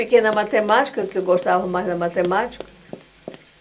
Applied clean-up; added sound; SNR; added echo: none; Run; 19 dB; reverberation time 0.2 s.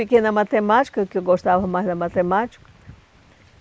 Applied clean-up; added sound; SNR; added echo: none; none; none; none.